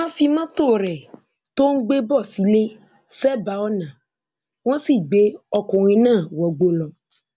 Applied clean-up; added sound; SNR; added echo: none; none; none; none.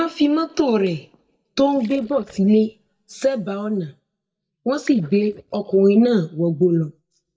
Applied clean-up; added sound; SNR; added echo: neural mask model DeepFilterNet 3.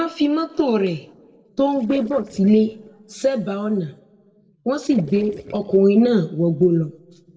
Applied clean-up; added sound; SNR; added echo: neural separator model SepFormer DNS4.